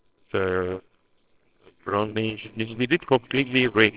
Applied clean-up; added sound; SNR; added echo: neural separator model SepFormer WHAMR!.